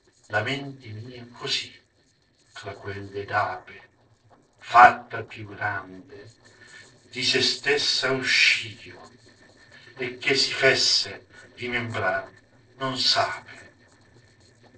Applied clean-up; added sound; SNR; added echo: neural separator model SepFormer DNS4.